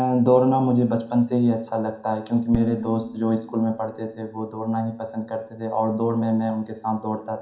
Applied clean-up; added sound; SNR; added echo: none; Dishes, pots, and pans; 13 dB; reverberation time 0.5 s.